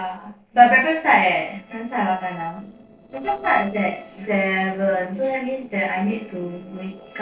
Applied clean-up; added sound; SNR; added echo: neural separator model SepFormer DNS4.